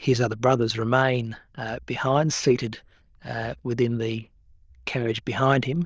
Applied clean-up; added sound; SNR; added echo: neural diffusion model UNIVERSE++.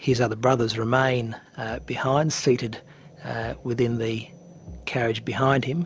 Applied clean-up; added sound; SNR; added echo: none; Bass drum; 20 dB; none.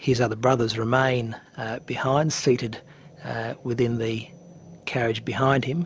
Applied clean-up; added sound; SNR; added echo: none; none; none; none.